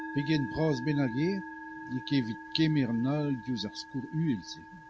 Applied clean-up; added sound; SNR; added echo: none; Musical instrument; 12 dB; none.